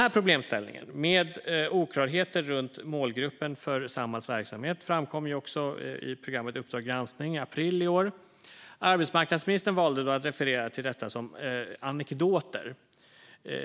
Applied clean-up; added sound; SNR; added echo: none; none; none; none.